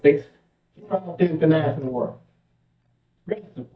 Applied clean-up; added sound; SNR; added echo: neural mask model DeepFilterNet 3.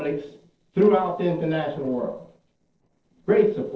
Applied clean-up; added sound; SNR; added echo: neural separator model SepFormer DNS4.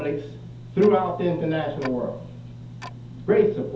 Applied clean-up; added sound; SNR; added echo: none; Tick-tock; 14 dB; reverberation time 0.5 s.